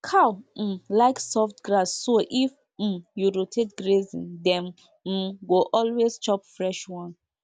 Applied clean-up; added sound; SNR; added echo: none; none; none; none.